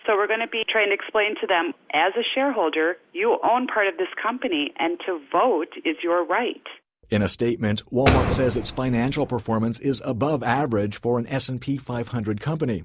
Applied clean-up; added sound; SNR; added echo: none; Door; 2 dB; none.